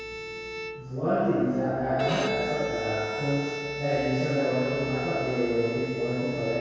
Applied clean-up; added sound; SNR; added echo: none; Bowed string instrument; 7 dB; reverberation time 2.0 s.